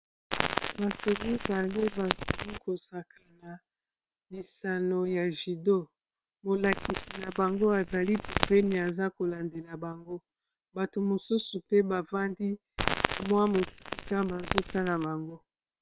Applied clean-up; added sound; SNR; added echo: neural separator model SepFormer WHAM!.